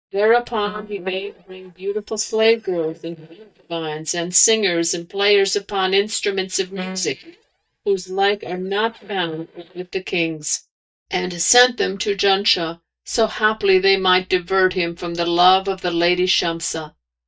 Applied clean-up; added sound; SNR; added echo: neural mask model DeepFilterNet 3.